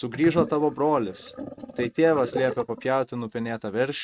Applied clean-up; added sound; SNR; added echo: neural mask model RNNoise.